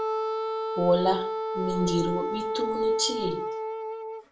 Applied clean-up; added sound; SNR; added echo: none; Wind instrument, woodwind instrument; 1 dB; reverberation time 0.3 s.